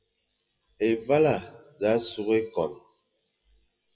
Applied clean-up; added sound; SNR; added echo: classical method WPE with log-MMSE.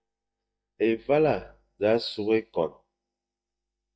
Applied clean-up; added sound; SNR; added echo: neural mask model DeepFilterNet 3.